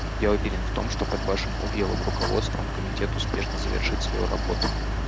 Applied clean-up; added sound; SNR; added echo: none; Mechanical fan; -3 dB; none.